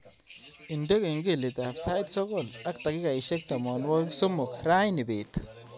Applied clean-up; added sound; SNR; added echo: none; none; none; none.